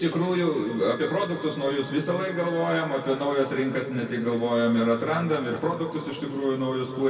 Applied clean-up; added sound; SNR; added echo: none; Wind instrument, woodwind instrument; 20 dB; reverberation time 2.2 s.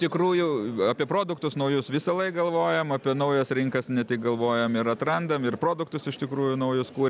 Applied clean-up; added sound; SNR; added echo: none; none; none; none.